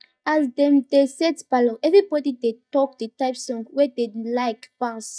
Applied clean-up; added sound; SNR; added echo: neural mask model DeepFilterNet 3.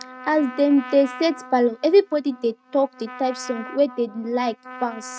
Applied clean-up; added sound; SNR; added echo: neural mask model RNNoise.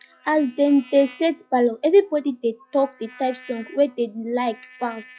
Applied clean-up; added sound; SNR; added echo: classical method log-MMSE.